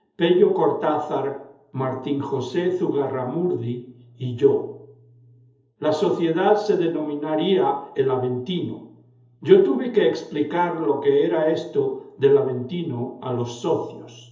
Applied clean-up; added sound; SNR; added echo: none; none; none; reverberation time 0.7 s.